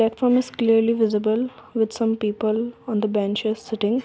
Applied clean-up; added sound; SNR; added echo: none; none; none; none.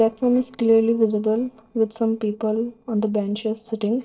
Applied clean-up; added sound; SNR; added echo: neural separator model SepFormer DNS4.